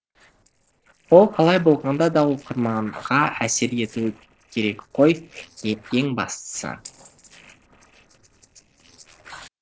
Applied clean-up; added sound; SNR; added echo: neural separator model SepFormer DNS4.